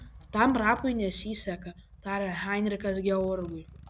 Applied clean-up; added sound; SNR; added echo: none; Motorcycle; 17 dB; none.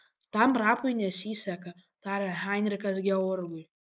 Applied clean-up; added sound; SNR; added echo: neural mask model Resemble Enhance denoiser.